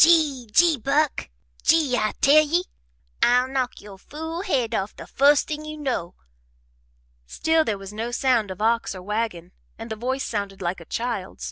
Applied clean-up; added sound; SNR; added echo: none; none; none; none.